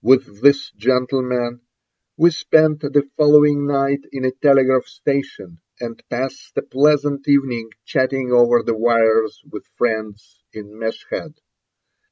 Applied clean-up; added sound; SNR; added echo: none; none; none; none.